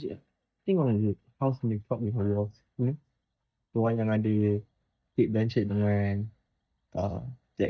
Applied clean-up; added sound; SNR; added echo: neural mask model DeepFilterNet 3.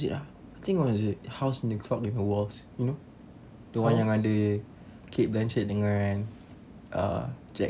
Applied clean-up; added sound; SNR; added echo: none; none; none; none.